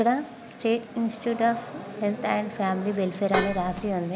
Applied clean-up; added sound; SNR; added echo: none; Dishes, pots, and pans; 2 dB; none.